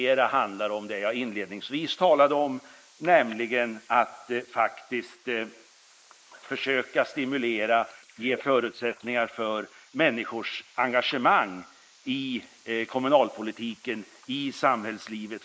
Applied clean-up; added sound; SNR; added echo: neural mask model Resemble Enhance denoiser.